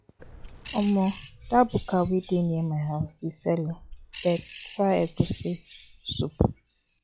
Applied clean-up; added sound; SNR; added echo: classical method log-MMSE.